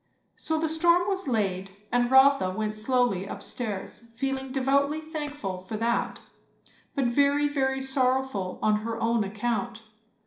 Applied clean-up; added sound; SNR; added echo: neural separator model SepFormer DNS4.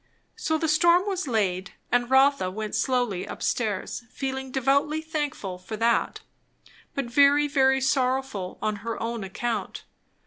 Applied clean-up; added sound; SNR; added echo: none; none; none; none.